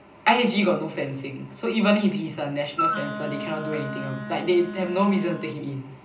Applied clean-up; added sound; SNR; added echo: none; Wind instrument, woodwind instrument; 7 dB; reverberation time 0.5 s.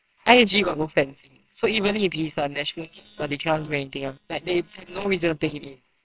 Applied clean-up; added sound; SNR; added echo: neural separator model SepFormer WHAMR!.